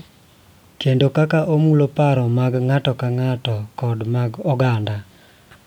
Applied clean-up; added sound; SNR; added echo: none; none; none; none.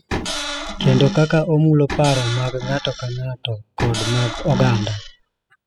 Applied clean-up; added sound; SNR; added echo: classical method spectral subtraction.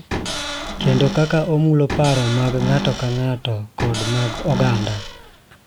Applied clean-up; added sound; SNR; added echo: none; Cupboard open or close / Door; 7 dB; none.